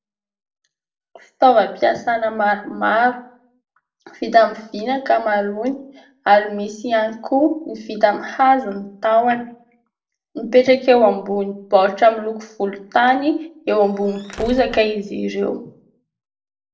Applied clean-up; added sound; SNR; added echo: neural separator model SepFormer DNS4.